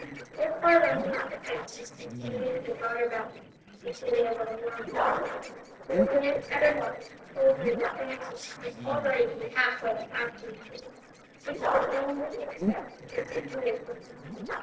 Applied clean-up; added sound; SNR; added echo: neural separator model SepFormer DNS4.